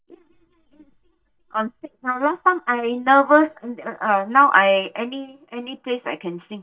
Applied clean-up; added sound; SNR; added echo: neural mask model DeepFilterNet 3.